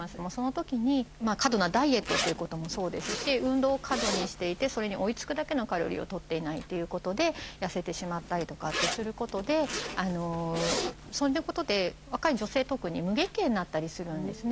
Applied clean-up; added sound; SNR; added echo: none; Zipper (clothing); 9 dB; none.